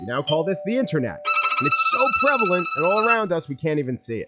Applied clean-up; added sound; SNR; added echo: classical method log-MMSE.